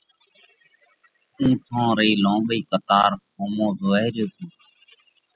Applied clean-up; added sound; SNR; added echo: classical method spectral subtraction.